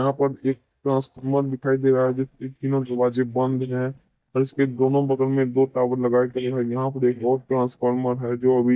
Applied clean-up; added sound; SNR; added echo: neural mask model DeepFilterNet 3.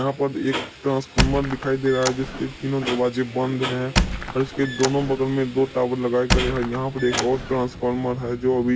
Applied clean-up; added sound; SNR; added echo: none; Squeak; 5 dB; none.